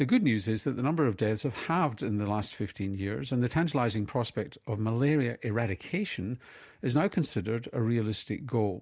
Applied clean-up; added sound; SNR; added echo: none; none; none; none.